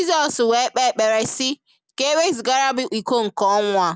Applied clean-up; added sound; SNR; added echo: none; none; none; none.